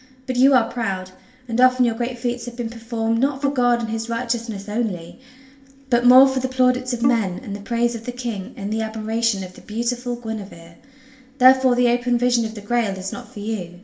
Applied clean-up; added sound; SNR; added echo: none; Bowed string instrument; 10 dB; reverberation time 0.6 s.